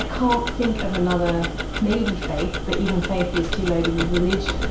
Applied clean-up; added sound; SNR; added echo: none; Tick-tock; 3 dB; reverberation time 0.6 s.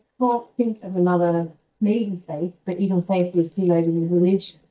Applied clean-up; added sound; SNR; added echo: neural mask model DeepFilterNet 3.